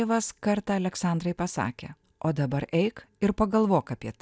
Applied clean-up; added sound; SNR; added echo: none; none; none; none.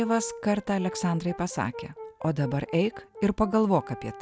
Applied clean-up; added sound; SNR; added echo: none; Brass instrument; 15 dB; none.